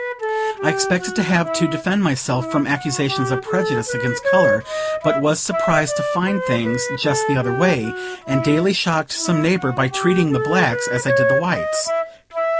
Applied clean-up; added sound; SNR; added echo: none; Wind instrument, woodwind instrument; 2 dB; none.